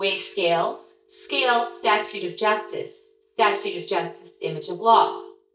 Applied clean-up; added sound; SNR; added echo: neural mask model DeepFilterNet 3.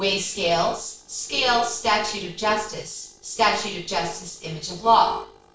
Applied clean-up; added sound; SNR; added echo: neural separator model SepFormer DNS4.